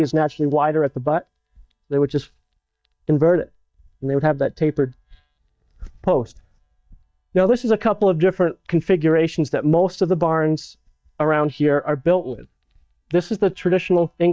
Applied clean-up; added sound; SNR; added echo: neural mask model DeepFilterNet 3.